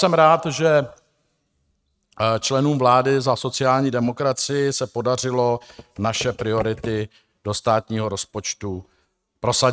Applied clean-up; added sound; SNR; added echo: neural mask model RNNoise.